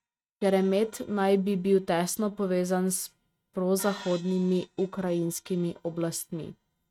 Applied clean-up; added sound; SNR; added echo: neural mask model RNNoise.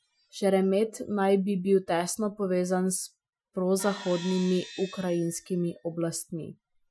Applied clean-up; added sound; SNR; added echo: classical method Wiener filter.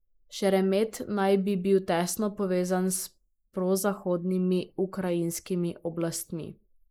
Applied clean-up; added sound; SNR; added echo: neural mask model Resemble Enhance denoiser.